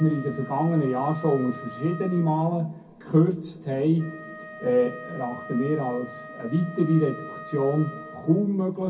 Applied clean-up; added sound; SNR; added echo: none; Wind instrument, woodwind instrument; 16 dB; reverberation time 0.3 s.